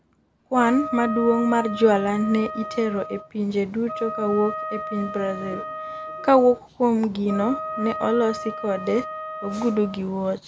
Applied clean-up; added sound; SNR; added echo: none; Wind instrument, woodwind instrument; 10 dB; none.